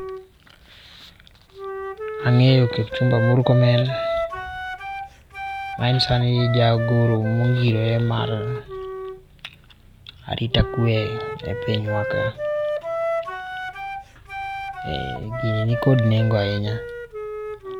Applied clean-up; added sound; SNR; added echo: none; Wind instrument, woodwind instrument; 7 dB; none.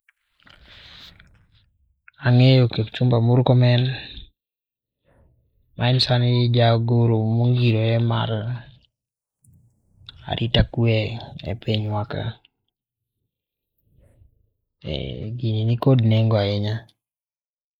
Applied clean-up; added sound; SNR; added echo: neural mask model Resemble Enhance denoiser.